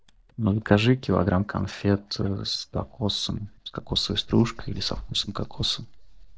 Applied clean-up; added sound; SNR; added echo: neural mask model DeepFilterNet 3.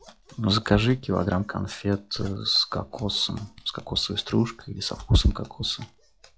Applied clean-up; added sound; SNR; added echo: classical method log-MMSE.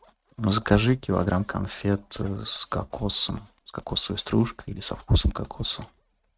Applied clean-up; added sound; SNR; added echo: neural mask model RNNoise.